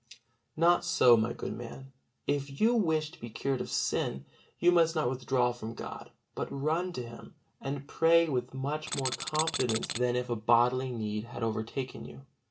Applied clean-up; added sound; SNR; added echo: none; Tools; 5 dB; reverberation time 0.2 s.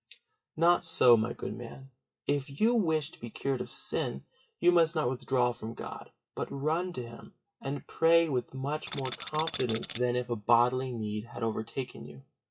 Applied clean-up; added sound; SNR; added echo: classical method WPE with log-MMSE.